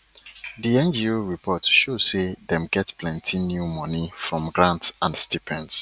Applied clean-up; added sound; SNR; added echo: none; none; none; none.